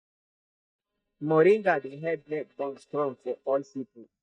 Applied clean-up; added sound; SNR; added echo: neural mask model DeepFilterNet 3.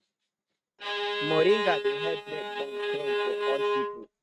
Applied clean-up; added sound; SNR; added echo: neural mask model RNNoise.